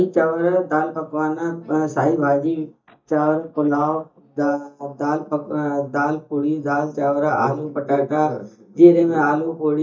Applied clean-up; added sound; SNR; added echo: neural mask model DeepFilterNet 3.